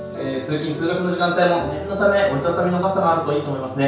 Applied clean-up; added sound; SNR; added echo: none; none; none; reverberation time 0.5 s.